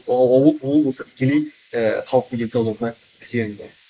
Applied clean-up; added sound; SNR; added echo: neural mask model Resemble Enhance denoiser.